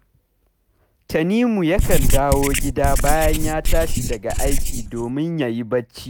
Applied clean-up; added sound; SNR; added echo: none; Writing; -4 dB; none.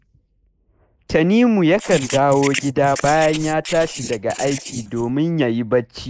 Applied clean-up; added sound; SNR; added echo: neural mask model Resemble Enhance denoiser.